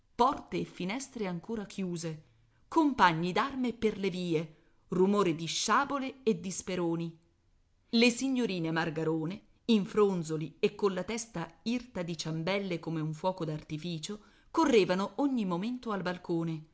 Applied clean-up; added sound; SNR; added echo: none; none; none; none.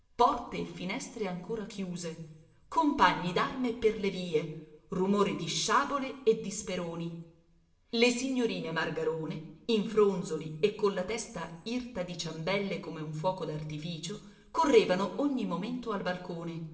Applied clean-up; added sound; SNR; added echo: none; none; none; reverberation time 0.8 s.